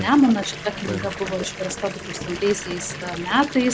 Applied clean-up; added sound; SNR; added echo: none; Fill (with liquid) / Bathtub (filling or washing) / Water tap, faucet; 10 dB; none.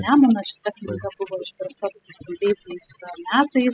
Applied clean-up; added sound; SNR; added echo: classical method spectral subtraction.